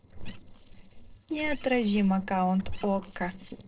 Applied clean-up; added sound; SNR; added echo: neural separator model SepFormer DNS4.